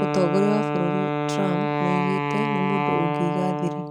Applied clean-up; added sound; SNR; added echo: none; Wind instrument, woodwind instrument; -1 dB; none.